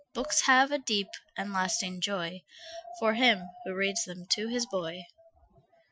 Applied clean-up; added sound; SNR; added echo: classical method Wiener filter.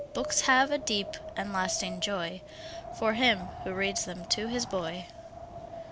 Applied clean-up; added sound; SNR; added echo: none; Wind; 10 dB; none.